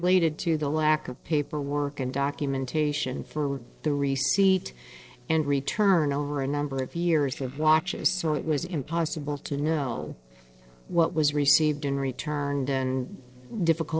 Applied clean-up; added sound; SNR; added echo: neural separator model SepFormer DNS4.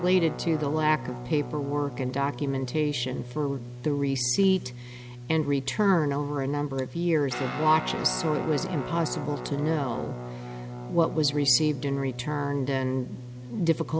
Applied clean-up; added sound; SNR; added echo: none; Guitar; 10 dB; none.